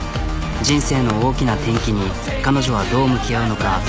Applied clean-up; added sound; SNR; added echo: none; Tools; 20 dB; none.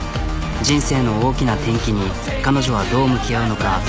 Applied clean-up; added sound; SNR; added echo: none; none; none; none.